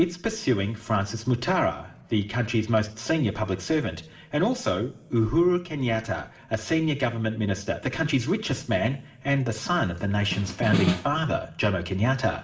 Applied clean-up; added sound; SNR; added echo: none; Snare drum; 3 dB; reverberation time 1.3 s.